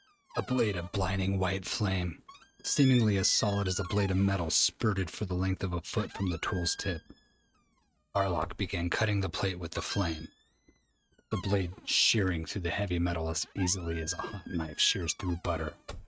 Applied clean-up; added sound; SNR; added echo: neural mask model RNNoise.